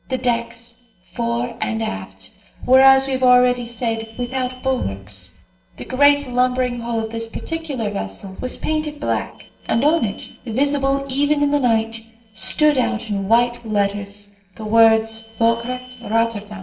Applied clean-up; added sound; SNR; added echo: neural separator model SepFormer DNS4.